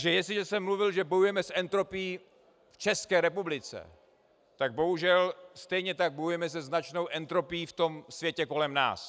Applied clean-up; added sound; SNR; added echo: none; none; none; none.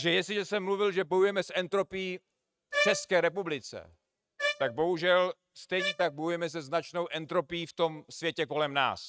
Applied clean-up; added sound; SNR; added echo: neural mask model RNNoise.